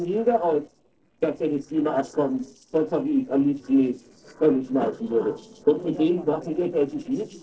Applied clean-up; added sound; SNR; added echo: neural separator model SepFormer DNS4.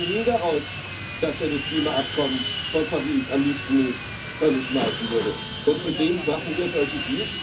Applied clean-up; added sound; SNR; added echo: none; Sawing; 5 dB; reverberation time 0.3 s.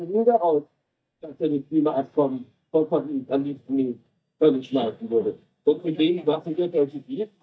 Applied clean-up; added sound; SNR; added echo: neural mask model DeepFilterNet 3.